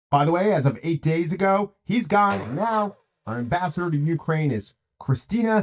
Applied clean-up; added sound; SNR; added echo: neural mask model DeepFilterNet 3.